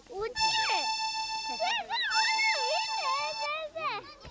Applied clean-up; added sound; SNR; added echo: none; Accordion; -3 dB; none.